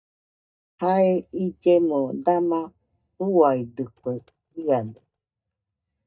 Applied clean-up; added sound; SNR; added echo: neural mask model DeepFilterNet 3.